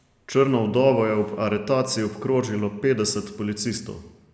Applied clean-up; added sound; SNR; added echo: none; none; none; none.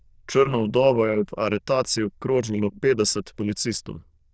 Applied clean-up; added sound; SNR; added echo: neural diffusion model UNIVERSE++.